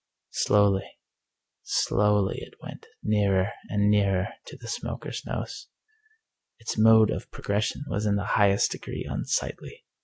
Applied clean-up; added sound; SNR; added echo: none; none; none; none.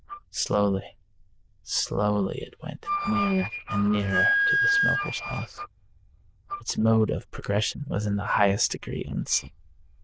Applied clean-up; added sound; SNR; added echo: neural diffusion model UNIVERSE++.